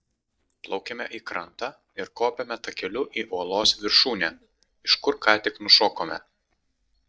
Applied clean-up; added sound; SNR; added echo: neural mask model DeepFilterNet 3.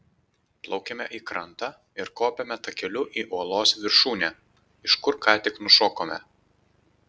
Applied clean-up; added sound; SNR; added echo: none; none; none; none.